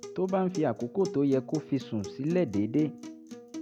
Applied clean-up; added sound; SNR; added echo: none; Acoustic guitar; 13 dB; none.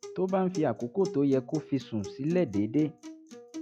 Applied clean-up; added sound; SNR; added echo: classical method log-MMSE.